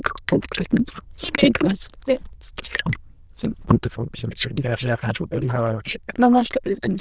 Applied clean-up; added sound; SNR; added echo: neural diffusion model UNIVERSE++.